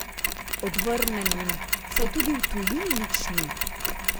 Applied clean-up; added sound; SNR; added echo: none; Mechanisms; -2 dB; none.